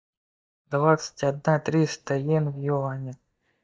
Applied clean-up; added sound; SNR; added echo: neural mask model DeepFilterNet 3.